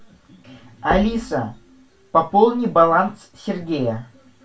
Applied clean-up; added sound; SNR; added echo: none; Knock / Wood; 12 dB; reverberation time 0.2 s.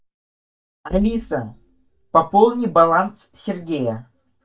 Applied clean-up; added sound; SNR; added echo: neural mask model DeepFilterNet 3.